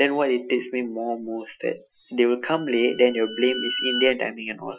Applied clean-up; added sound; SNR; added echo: classical method Wiener filter.